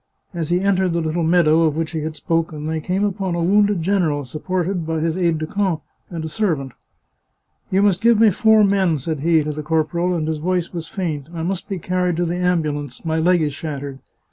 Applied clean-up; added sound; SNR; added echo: none; none; none; none.